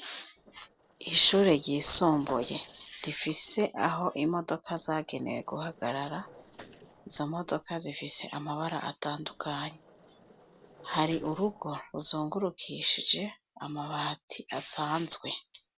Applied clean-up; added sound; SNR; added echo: neural separator model SepFormer DNS4.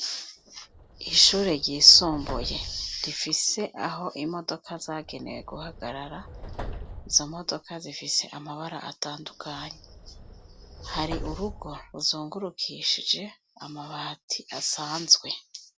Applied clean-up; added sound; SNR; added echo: none; Subway, metro, underground; 12 dB; none.